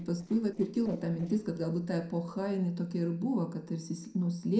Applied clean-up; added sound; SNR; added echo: neural separator model SepFormer DNS4.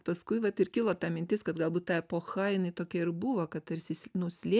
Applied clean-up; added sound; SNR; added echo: none; none; none; none.